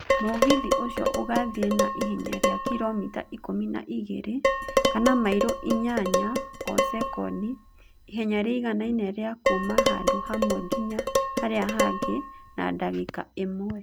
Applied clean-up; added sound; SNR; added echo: none; Dishes, pots, and pans; -1 dB; none.